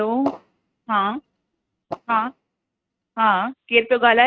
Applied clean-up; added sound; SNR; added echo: neural mask model RNNoise.